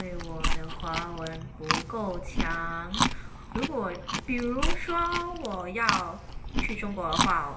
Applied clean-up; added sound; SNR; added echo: none; Chewing, mastication; -2 dB; reverberation time 1.4 s.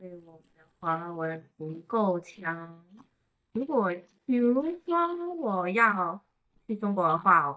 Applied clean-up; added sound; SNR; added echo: neural mask model DeepFilterNet 3.